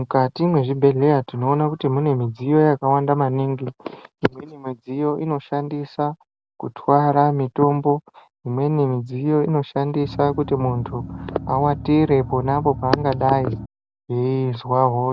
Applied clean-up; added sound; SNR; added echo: none; Engine; 12 dB; none.